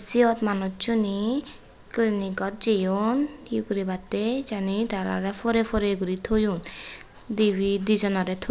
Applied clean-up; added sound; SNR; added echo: none; none; none; none.